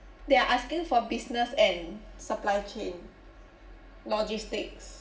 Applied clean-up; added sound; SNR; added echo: none; none; none; reverberation time 0.7 s.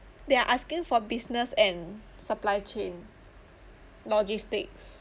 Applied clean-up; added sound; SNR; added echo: none; none; none; none.